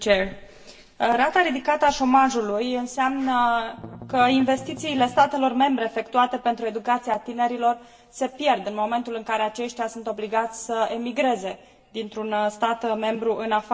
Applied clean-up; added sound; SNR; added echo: none; Strum; 15 dB; reverberation time 0.7 s.